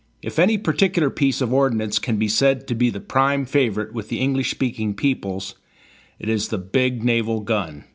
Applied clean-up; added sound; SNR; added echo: none; none; none; none.